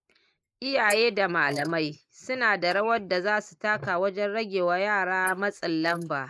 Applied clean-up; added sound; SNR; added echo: neural mask model Resemble Enhance denoiser.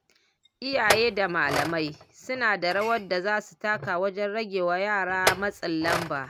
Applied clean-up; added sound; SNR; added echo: none; Chink, clink; 7 dB; none.